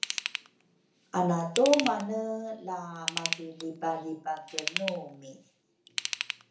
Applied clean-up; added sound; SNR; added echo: none; Ratchet, pawl / Tools; 6 dB; reverberation time 0.6 s.